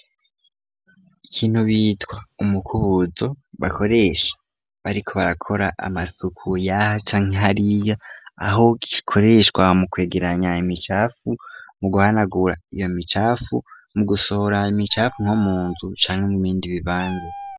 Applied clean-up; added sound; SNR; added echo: none; Meow; 17 dB; none.